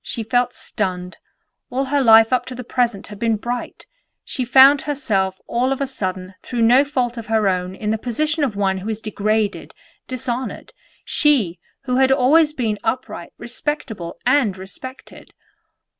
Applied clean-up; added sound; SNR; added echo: none; none; none; none.